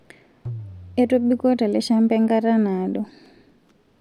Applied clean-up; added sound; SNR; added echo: none; Tabla; 18 dB; none.